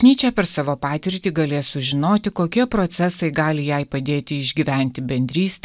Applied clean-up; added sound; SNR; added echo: none; none; none; none.